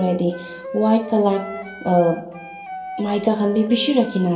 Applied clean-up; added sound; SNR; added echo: none; Wind instrument, woodwind instrument; 14 dB; reverberation time 0.3 s.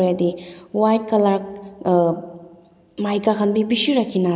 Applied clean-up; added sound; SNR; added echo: none; none; none; none.